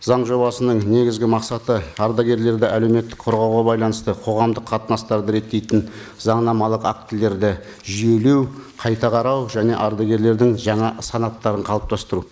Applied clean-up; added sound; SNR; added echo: neural mask model Resemble Enhance denoiser.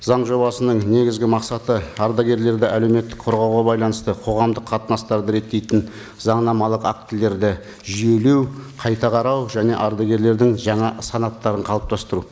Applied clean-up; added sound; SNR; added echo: none; none; none; none.